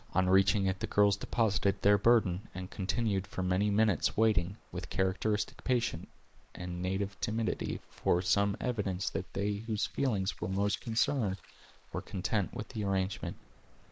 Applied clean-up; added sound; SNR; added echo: neural mask model Resemble Enhance denoiser.